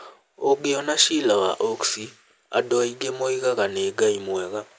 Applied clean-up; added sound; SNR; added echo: none; none; none; none.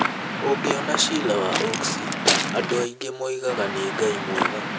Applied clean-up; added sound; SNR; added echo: none; Waves, surf / Wind; 0 dB; none.